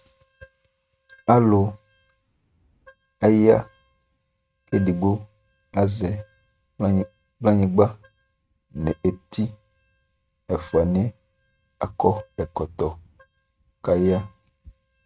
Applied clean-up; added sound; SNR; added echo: neural mask model RNNoise.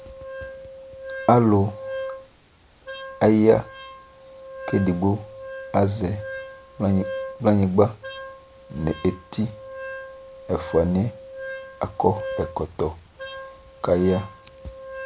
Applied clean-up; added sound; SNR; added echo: none; Wind instrument, woodwind instrument; 13 dB; none.